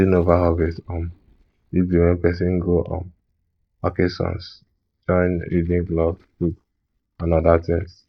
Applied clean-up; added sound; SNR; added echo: neural mask model DeepFilterNet 3.